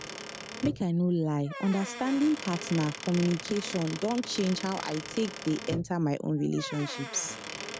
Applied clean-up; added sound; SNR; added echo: none; Squeak / Wood; 10 dB; none.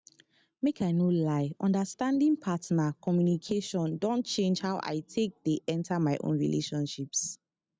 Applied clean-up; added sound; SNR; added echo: none; none; none; none.